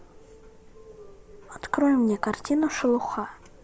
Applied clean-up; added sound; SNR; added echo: none; none; none; none.